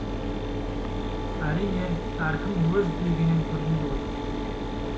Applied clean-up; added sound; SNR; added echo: none; Mechanisms; 1 dB; reverberation time 0.4 s.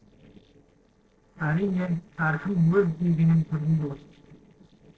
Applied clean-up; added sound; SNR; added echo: neural separator model SepFormer DNS4.